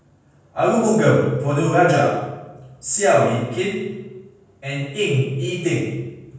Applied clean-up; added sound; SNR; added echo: none; none; none; reverberation time 1.2 s.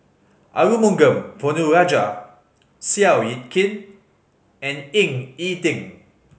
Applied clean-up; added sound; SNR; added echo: none; none; none; none.